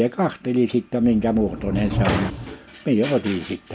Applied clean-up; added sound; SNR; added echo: none; Sliding door; 6 dB; none.